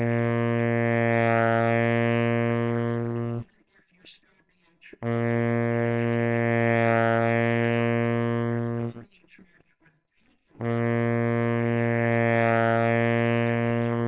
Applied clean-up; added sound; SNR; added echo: neural separator model SepFormer WHAMR!.